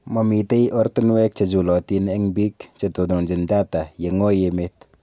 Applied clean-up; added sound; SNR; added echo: none; none; none; none.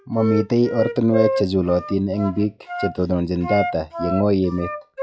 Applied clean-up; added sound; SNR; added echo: classical method log-MMSE.